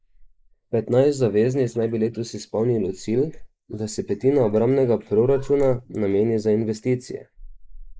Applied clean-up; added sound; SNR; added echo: neural mask model Resemble Enhance denoiser.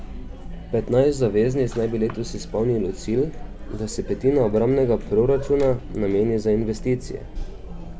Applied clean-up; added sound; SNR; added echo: none; Chatter; 10 dB; none.